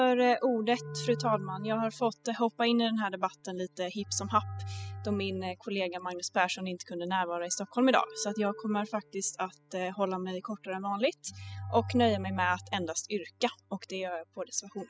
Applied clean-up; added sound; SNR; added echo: classical method spectral subtraction.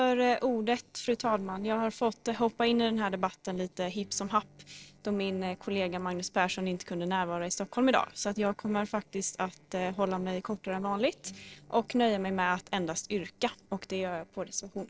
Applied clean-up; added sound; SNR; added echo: neural separator model SepFormer DNS4.